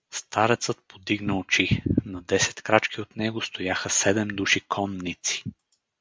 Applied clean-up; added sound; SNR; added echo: none; none; none; none.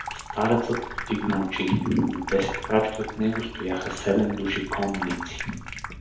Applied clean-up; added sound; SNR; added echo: none; Sink (filling or washing) / Water tap, faucet; 9 dB; reverberation time 2.1 s.